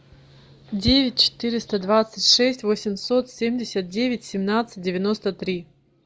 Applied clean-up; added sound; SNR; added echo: none; none; none; none.